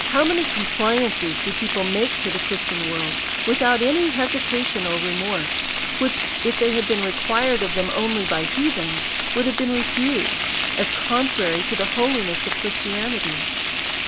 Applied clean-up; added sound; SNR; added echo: none; Frying (food); -1 dB; none.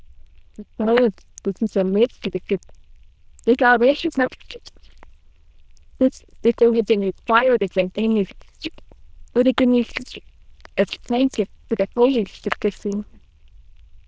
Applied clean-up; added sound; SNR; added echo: neural diffusion model UNIVERSE++.